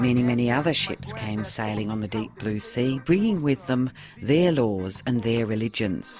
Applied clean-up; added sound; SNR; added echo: none; none; none; none.